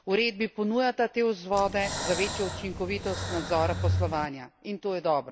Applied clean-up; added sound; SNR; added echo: none; Breathing; 3 dB; none.